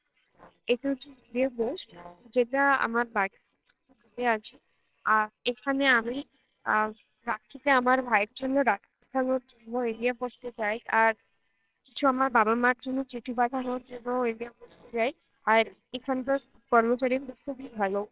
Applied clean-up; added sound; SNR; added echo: neural separator model SepFormer WHAMR!.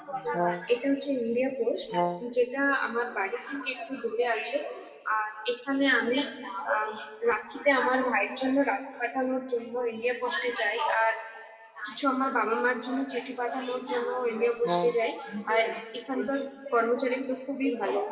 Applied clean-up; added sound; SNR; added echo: none; Brass instrument; 3 dB; reverberation time 2.3 s.